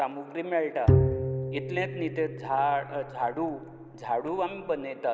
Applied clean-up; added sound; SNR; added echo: none; Bowed string instrument; -1 dB; none.